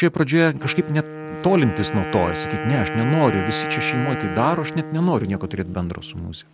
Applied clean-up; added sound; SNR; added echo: none; Wind instrument, woodwind instrument; 8 dB; none.